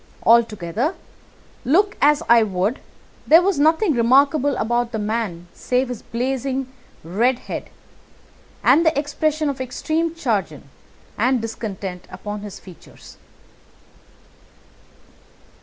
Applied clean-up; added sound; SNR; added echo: none; none; none; none.